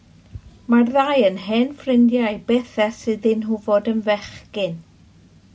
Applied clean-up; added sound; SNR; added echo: none; none; none; none.